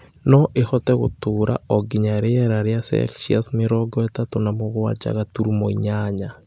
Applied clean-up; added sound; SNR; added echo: none; none; none; none.